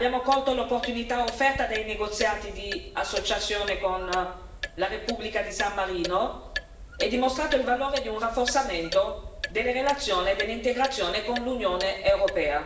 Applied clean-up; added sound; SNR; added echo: none; Clock; 11 dB; reverberation time 0.7 s.